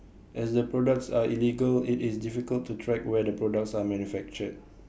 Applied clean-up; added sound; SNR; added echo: none; none; none; none.